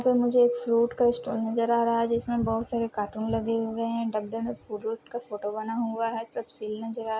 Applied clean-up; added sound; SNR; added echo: none; none; none; none.